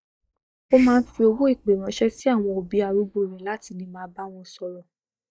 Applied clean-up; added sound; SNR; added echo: neural mask model DeepFilterNet 3.